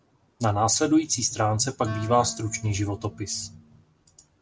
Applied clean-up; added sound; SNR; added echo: none; Wind instrument, woodwind instrument; 18 dB; none.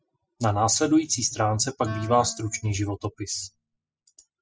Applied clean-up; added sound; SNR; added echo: classical method spectral subtraction.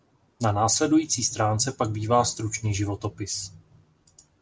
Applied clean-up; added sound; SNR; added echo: none; none; none; none.